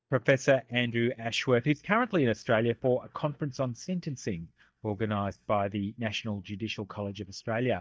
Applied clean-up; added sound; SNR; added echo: neural mask model DeepFilterNet 3.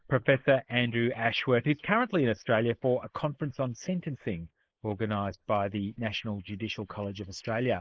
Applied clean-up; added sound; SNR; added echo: neural mask model Resemble Enhance denoiser.